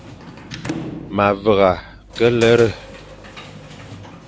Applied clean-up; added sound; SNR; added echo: none; Sliding door / Slam; 14 dB; none.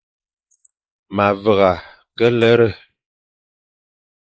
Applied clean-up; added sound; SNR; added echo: neural mask model Resemble Enhance denoiser.